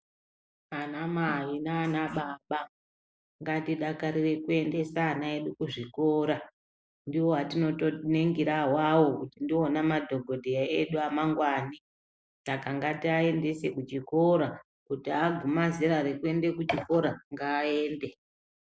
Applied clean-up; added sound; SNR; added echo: neural mask model Resemble Enhance denoiser.